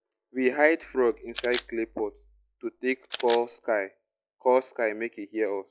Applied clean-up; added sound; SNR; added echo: classical method log-MMSE.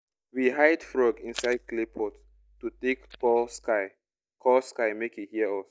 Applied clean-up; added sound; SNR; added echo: neural mask model DeepFilterNet 3.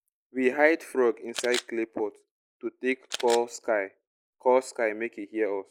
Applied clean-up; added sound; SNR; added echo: neural mask model Resemble Enhance denoiser.